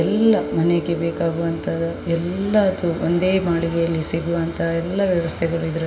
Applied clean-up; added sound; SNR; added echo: none; Mallet percussion; 14 dB; reverberation time 3.0 s.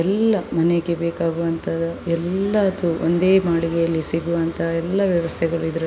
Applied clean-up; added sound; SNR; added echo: none; none; none; none.